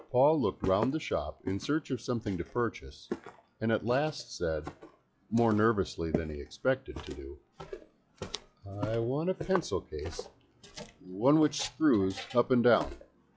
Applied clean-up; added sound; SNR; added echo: classical method log-MMSE.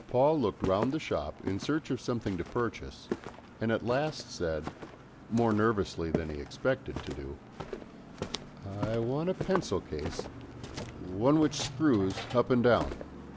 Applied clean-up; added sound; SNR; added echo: none; Walk, footsteps; 10 dB; none.